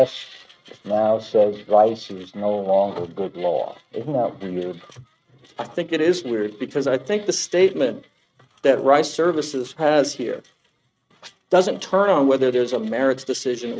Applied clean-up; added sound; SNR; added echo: neural mask model RNNoise.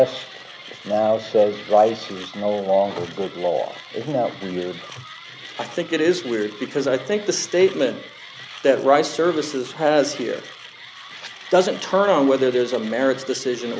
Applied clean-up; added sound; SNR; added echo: none; Mechanisms; 18 dB; none.